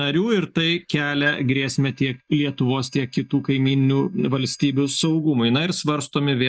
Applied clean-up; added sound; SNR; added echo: neural mask model DeepFilterNet 3.